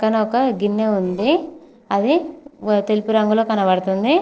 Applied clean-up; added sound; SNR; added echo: neural separator model SepFormer DNS4.